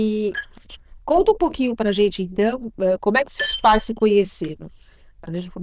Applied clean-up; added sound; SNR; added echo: neural diffusion model UNIVERSE++.